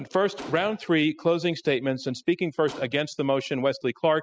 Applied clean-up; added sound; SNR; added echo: classical method spectral subtraction.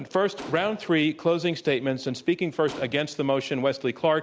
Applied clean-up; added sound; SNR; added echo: none; Gunshot, gunfire; 19 dB; none.